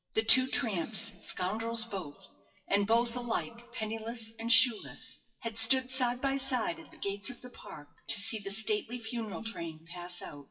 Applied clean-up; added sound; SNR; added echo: classical method WPE with log-MMSE.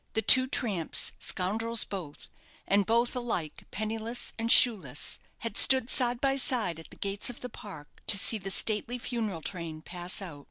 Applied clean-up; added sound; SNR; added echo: none; none; none; none.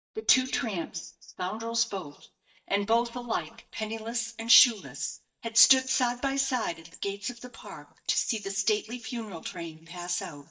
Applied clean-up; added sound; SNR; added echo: neural mask model DeepFilterNet 3.